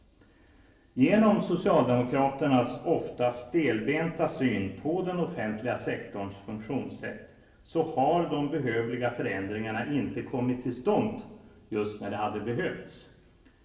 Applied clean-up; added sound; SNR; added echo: none; none; none; reverberation time 0.9 s.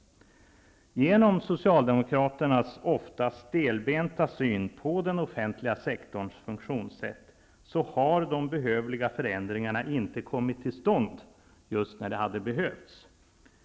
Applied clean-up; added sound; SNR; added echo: none; none; none; none.